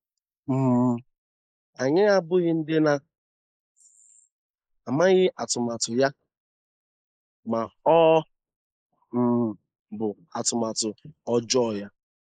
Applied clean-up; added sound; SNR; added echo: neural mask model Resemble Enhance denoiser.